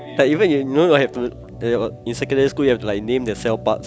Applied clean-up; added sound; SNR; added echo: none; Organ; 15 dB; none.